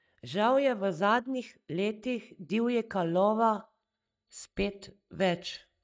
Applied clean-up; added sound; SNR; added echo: neural mask model DeepFilterNet 3.